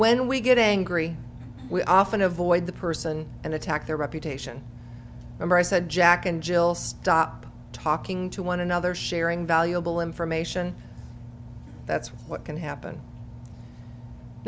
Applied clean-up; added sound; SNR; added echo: none; none; none; none.